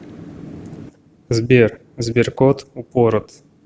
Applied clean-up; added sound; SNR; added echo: none; none; none; none.